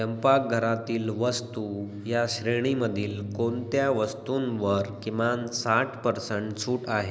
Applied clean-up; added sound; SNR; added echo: none; none; none; none.